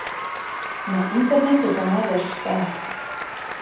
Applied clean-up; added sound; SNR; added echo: none; Applause; 7 dB; reverberation time 0.6 s.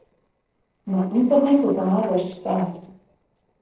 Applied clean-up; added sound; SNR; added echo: neural separator model SepFormer DNS4.